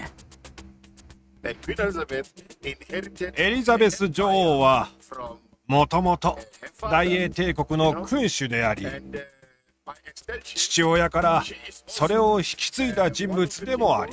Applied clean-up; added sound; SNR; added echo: neural mask model RNNoise.